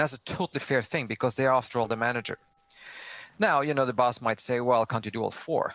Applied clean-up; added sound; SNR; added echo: neural separator model SepFormer DNS4.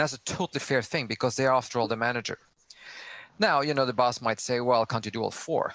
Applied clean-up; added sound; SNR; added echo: neural mask model Resemble Enhance denoiser.